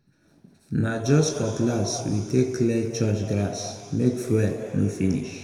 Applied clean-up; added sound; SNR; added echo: none; none; none; reverberation time 2.3 s.